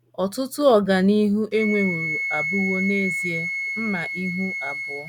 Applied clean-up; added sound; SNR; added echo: none; Wind instrument, woodwind instrument; 6 dB; none.